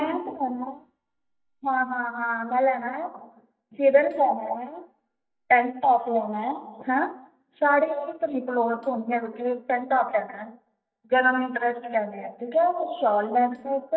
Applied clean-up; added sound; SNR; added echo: neural mask model DeepFilterNet 3.